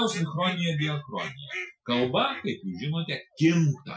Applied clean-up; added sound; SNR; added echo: classical method Wiener filter.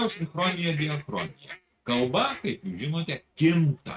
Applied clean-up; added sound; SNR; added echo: neural mask model RNNoise.